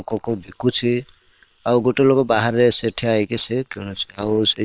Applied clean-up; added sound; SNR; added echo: neural separator model SepFormer WHAM!.